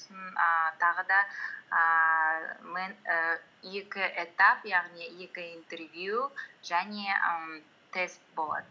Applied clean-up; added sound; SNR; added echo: none; none; none; none.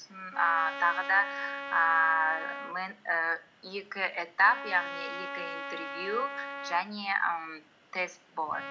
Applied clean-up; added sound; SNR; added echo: none; Trumpet; 10 dB; none.